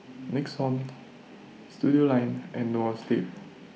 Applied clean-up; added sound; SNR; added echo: none; none; none; none.